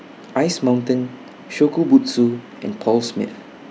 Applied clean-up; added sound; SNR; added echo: none; none; none; none.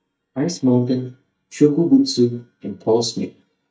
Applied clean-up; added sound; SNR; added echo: neural mask model DeepFilterNet 3.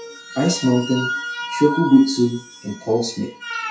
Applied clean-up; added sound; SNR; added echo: classical method WPE with log-MMSE.